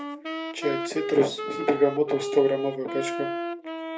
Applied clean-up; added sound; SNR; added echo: none; Wind instrument, woodwind instrument; 5 dB; reverberation time 0.3 s.